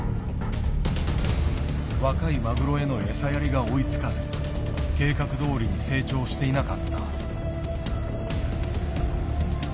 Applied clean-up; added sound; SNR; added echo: none; none; none; none.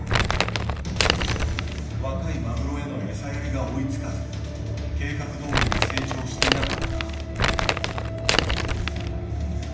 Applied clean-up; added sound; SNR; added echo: none; Crumpling, crinkling; -2 dB; reverberation time 0.9 s.